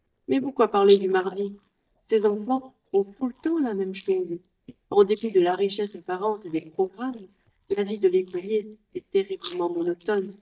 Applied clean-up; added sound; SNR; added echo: neural mask model DeepFilterNet 3.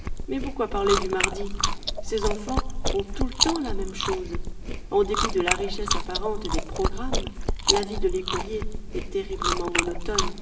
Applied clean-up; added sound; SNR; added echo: none; Chewing, mastication; -2 dB; reverberation time 2.1 s.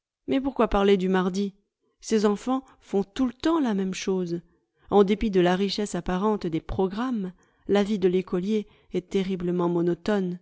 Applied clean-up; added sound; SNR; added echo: none; none; none; none.